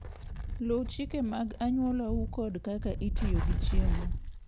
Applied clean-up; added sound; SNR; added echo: none; Wind; -2 dB; none.